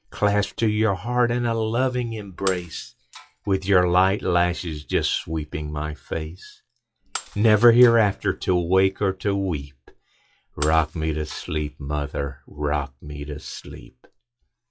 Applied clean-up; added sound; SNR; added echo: classical method log-MMSE.